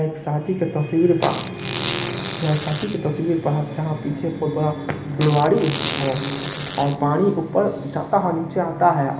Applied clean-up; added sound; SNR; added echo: none; Fart; 7 dB; reverberation time 1.0 s.